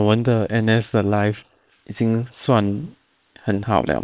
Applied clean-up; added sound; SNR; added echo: neural separator model SepFormer WHAM!.